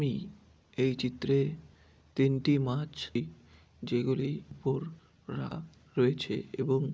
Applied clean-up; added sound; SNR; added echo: none; none; none; none.